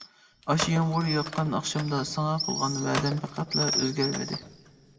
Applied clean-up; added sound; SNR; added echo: none; Telephone; 12 dB; reverberation time 1.5 s.